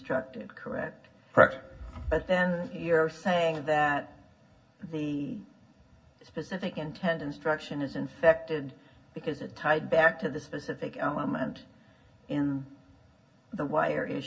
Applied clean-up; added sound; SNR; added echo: none; none; none; reverberation time 0.4 s.